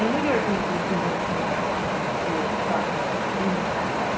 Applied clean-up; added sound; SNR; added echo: none; Wind; -4 dB; none.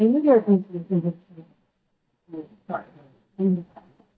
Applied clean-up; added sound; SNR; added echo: neural mask model DeepFilterNet 3.